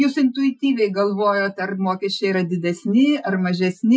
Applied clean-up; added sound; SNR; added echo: classical method Wiener filter.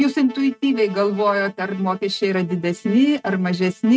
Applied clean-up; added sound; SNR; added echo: neural mask model RNNoise.